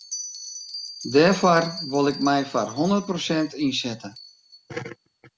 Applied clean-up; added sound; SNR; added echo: none; Bell; 15 dB; none.